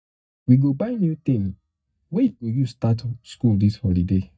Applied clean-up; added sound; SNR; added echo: neural mask model DeepFilterNet 3.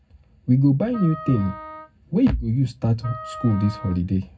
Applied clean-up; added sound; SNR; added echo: none; Wind instrument, woodwind instrument; 16 dB; reverberation time 0.3 s.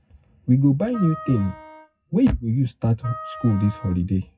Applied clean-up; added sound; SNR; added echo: classical method WPE with log-MMSE.